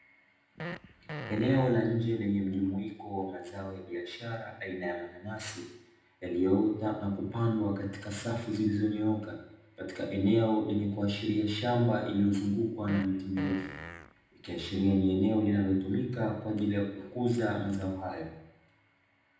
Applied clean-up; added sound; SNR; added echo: none; Fart; 12 dB; reverberation time 0.8 s.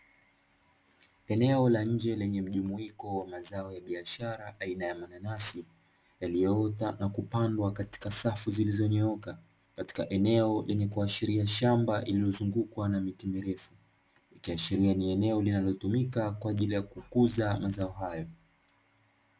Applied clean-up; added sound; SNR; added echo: none; none; none; none.